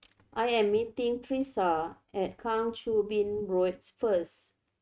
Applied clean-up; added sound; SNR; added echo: neural mask model RNNoise.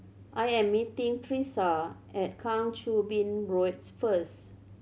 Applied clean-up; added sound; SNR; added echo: none; none; none; none.